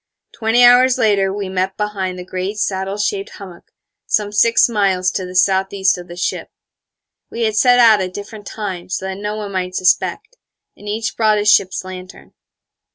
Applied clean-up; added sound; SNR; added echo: none; none; none; none.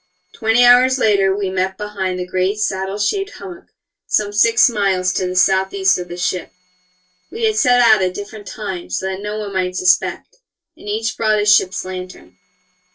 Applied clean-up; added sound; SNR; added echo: neural separator model SepFormer DNS4.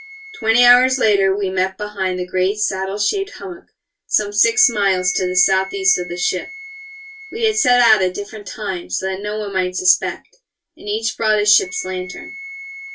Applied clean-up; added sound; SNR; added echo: none; Wind instrument, woodwind instrument; 17 dB; reverberation time 0.2 s.